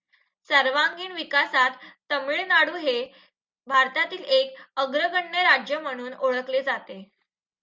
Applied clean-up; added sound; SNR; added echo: none; none; none; none.